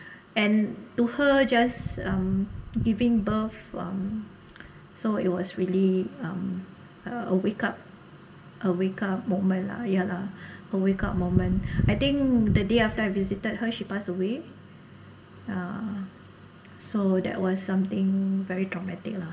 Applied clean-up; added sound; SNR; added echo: none; none; none; reverberation time 0.8 s.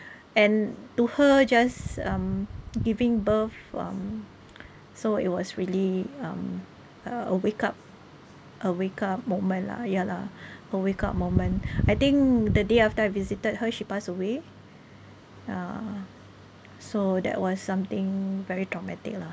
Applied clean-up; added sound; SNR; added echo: none; none; none; none.